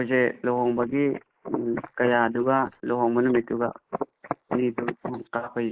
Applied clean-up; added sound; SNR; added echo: neural mask model Resemble Enhance denoiser.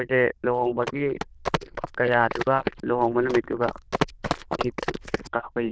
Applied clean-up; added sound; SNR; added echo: neural diffusion model UNIVERSE++.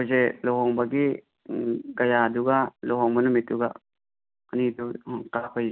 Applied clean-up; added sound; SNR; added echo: none; none; none; none.